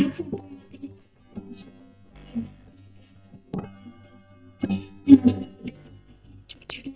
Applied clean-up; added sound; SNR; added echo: neural mask model DeepFilterNet 3.